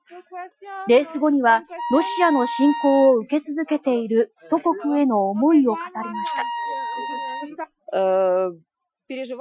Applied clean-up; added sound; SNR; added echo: classical method Wiener filter.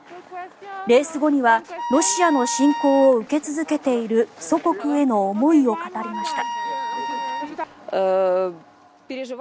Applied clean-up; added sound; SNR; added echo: none; Wind instrument, woodwind instrument; 7 dB; none.